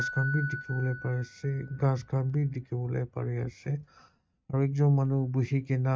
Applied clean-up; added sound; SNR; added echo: neural mask model RNNoise.